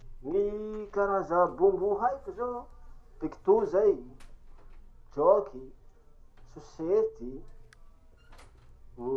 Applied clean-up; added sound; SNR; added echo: none; Buzz; 19 dB; none.